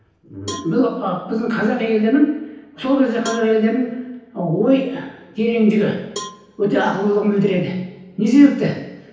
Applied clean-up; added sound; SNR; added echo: none; Cowbell; 20 dB; reverberation time 0.9 s.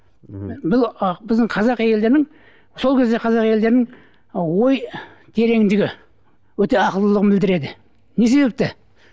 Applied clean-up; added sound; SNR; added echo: none; none; none; none.